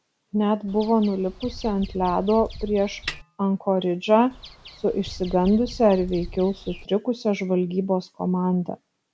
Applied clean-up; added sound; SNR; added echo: none; Snare drum + Bird vocalization, bird call, bird song; 15 dB; none.